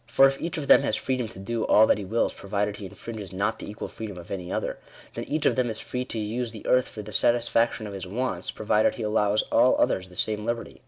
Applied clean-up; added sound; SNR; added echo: none; none; none; none.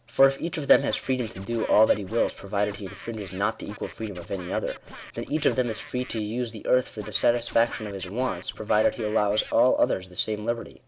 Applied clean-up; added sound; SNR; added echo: none; Scratching (performance technique); 18 dB; none.